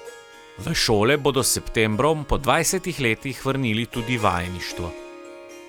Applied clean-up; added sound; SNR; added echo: none; Harp; 18 dB; none.